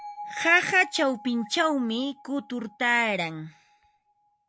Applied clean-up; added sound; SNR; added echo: none; Bell; 18 dB; none.